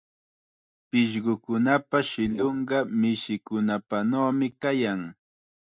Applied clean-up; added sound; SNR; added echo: neural mask model DeepFilterNet 3.